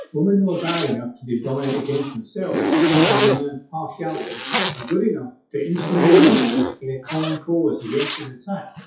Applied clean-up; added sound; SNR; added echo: classical method WPE with log-MMSE.